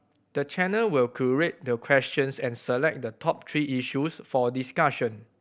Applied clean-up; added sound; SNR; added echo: none; none; none; none.